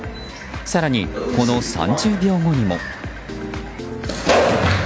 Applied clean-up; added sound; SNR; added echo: none; none; none; none.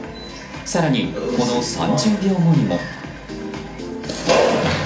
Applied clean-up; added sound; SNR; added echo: none; none; none; reverberation time 0.4 s.